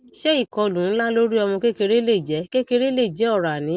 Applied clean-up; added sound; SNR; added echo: none; none; none; none.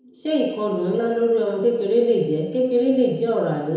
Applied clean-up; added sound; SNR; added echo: none; none; none; reverberation time 1.0 s.